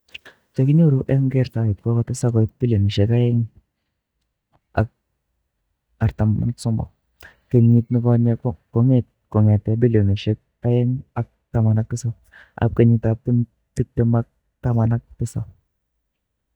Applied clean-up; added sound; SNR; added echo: neural mask model DeepFilterNet 3.